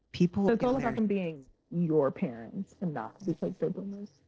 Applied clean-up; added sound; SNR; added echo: neural separator model SepFormer DNS4.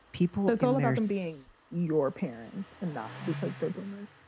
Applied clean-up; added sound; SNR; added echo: none; Engine starting; 17 dB; none.